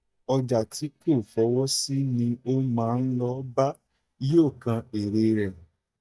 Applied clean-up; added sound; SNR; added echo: neural mask model DeepFilterNet 3.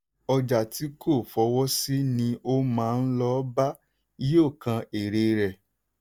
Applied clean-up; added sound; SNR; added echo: none; none; none; none.